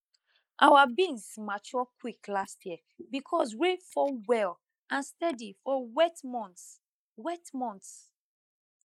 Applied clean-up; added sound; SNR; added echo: neural mask model Resemble Enhance denoiser.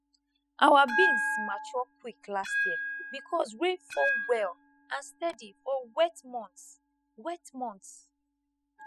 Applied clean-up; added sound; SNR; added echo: classical method spectral subtraction.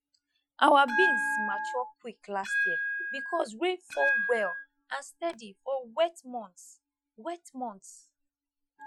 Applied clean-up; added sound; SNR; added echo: classical method Wiener filter.